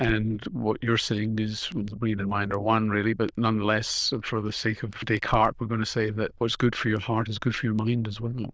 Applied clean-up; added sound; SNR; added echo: neural diffusion model UNIVERSE++.